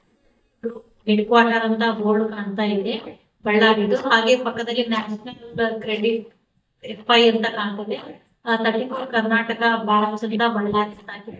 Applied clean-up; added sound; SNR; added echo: neural mask model DeepFilterNet 3.